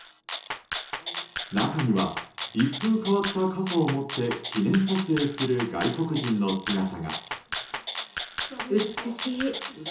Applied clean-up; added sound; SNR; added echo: none; Rattle (instrument); 6 dB; reverberation time 0.6 s.